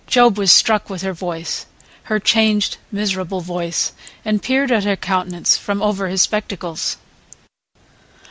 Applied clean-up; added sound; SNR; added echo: none; none; none; none.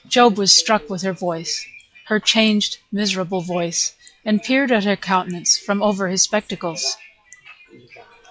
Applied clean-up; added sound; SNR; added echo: classical method log-MMSE.